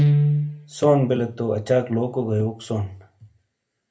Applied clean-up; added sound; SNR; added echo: none; Guitar; 2 dB; reverberation time 0.3 s.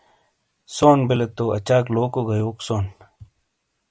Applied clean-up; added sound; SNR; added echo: none; none; none; none.